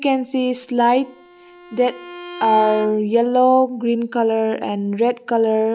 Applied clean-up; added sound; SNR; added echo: none; Bowed string instrument; 18 dB; none.